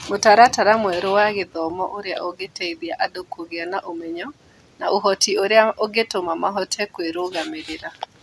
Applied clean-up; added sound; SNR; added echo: none; none; none; none.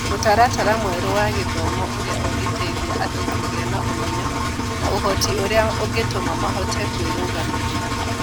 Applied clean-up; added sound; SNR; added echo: none; Engine; -2 dB; none.